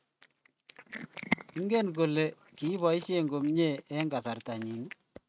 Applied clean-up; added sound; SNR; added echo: neural mask model RNNoise.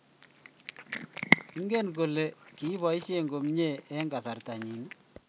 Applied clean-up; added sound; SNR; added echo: none; Cat; 4 dB; none.